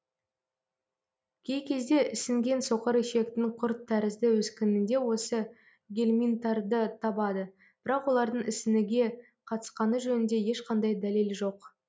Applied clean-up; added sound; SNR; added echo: none; none; none; none.